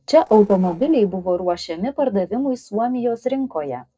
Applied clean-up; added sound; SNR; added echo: neural separator model SepFormer DNS4.